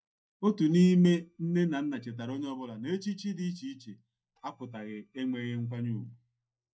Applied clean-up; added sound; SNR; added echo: neural mask model DeepFilterNet 3.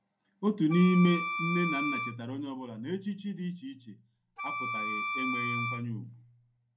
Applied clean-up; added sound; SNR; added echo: none; Wind instrument, woodwind instrument; 4 dB; reverberation time 0.2 s.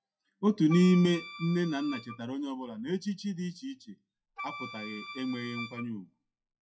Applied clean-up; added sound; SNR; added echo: classical method WPE with log-MMSE.